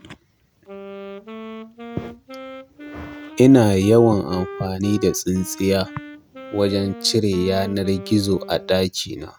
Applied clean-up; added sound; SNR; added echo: none; Wind instrument, woodwind instrument; 16 dB; none.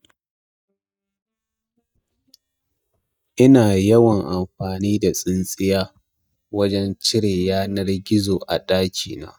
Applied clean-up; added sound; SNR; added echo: neural mask model DeepFilterNet 3.